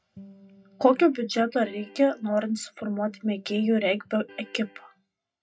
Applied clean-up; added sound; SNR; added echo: classical method WPE with log-MMSE.